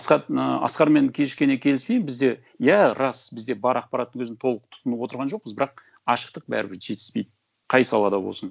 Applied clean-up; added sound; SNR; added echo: none; none; none; none.